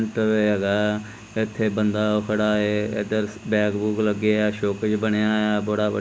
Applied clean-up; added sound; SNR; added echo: none; none; none; none.